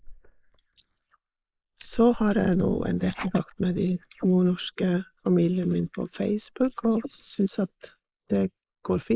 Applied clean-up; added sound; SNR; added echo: neural mask model Resemble Enhance denoiser.